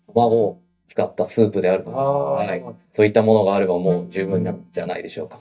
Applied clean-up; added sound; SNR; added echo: neural mask model DeepFilterNet 3.